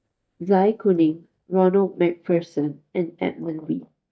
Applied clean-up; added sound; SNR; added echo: neural mask model DeepFilterNet 3.